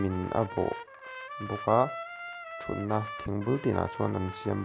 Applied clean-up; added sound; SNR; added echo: none; Trumpet; 10 dB; none.